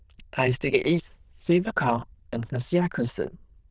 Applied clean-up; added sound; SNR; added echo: neural diffusion model UNIVERSE++.